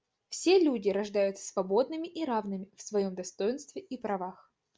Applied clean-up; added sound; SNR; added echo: none; none; none; none.